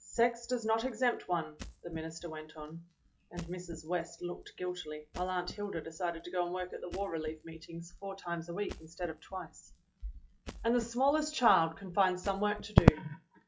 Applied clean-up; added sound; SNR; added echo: classical method log-MMSE.